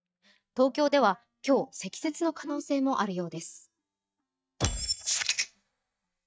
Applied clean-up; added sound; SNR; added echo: neural mask model DeepFilterNet 3.